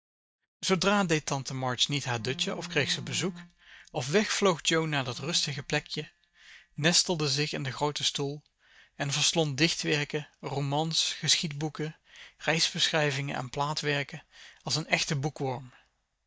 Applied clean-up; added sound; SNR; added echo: neural mask model DeepFilterNet 3.